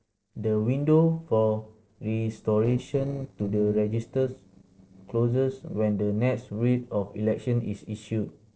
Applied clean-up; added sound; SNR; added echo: neural separator model SepFormer DNS4.